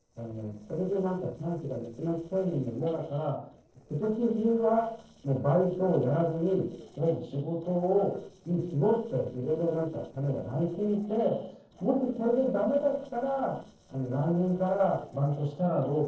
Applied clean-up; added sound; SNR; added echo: neural separator model SepFormer DNS4.